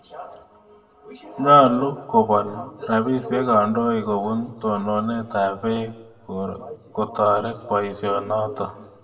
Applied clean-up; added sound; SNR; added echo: none; none; none; reverberation time 1.3 s.